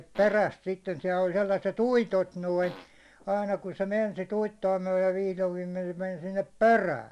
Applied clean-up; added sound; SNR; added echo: none; Fart; 18 dB; none.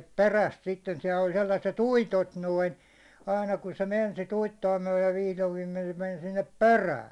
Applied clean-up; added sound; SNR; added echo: none; none; none; none.